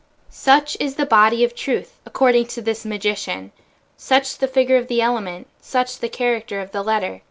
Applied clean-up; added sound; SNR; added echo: none; none; none; none.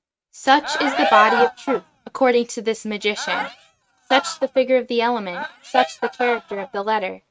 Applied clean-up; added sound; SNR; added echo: neural mask model RNNoise.